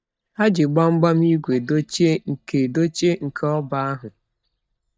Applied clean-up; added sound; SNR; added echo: neural mask model DeepFilterNet 3.